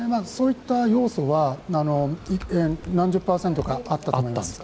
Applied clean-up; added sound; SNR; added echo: none; none; none; none.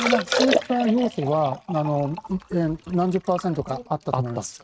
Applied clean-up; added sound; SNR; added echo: neural mask model RNNoise.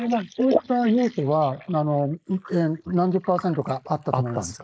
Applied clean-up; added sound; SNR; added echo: neural mask model Resemble Enhance denoiser.